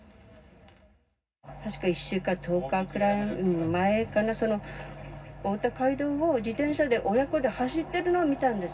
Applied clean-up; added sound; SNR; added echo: none; none; none; reverberation time 0.4 s.